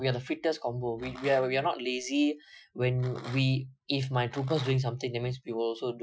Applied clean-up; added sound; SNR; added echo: classical method Wiener filter.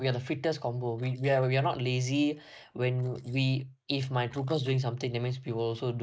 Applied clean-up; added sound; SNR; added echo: neural mask model Resemble Enhance denoiser.